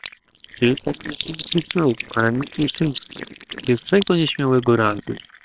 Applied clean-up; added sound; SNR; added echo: neural separator model SepFormer WHAMR!.